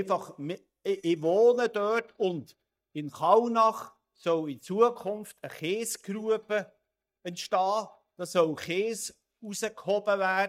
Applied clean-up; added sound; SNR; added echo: neural mask model DeepFilterNet 3.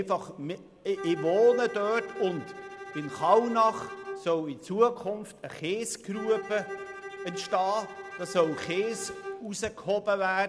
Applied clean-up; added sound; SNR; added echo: none; Bowed string instrument; 13 dB; none.